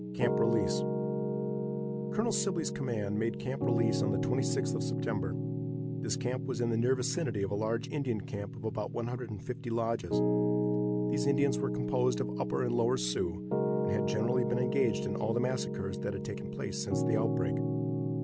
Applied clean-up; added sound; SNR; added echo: none; Piano; -1 dB; none.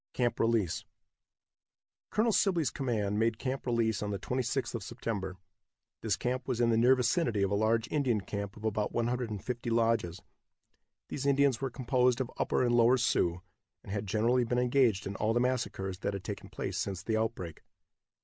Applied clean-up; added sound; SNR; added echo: none; none; none; none.